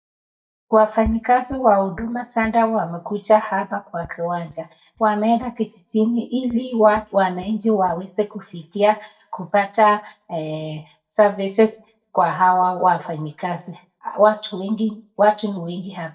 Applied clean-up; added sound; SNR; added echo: neural mask model DeepFilterNet 3.